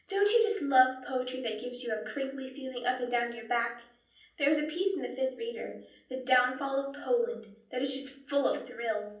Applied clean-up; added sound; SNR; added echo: none; none; none; reverberation time 0.6 s.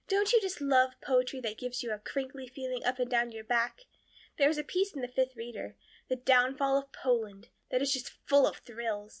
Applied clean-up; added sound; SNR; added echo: none; none; none; none.